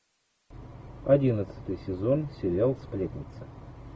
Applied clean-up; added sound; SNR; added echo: none; none; none; none.